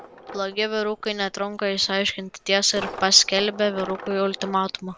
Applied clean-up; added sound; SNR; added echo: none; Coin (dropping); 17 dB; none.